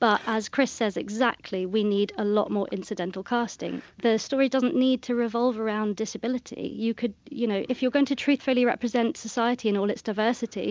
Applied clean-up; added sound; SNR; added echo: none; none; none; none.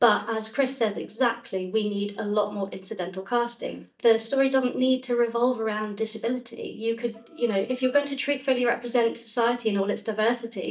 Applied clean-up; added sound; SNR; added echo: neural mask model DeepFilterNet 3.